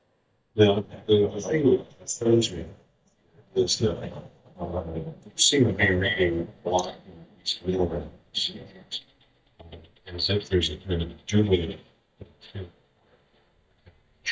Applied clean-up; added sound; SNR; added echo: neural mask model DeepFilterNet 3.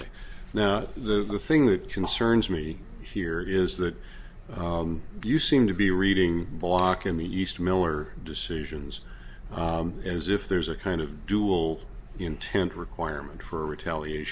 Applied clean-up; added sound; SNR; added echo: none; none; none; none.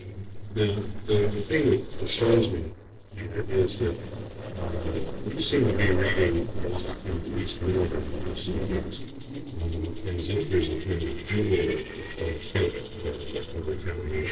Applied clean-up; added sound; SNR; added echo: neural separator model SepFormer DNS4.